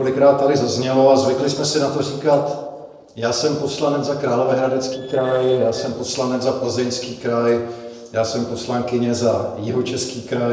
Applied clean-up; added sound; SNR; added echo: neural separator model SepFormer DNS4.